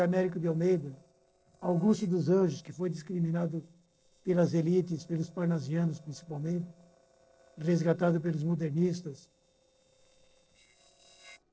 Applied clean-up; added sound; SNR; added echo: neural separator model SepFormer DNS4.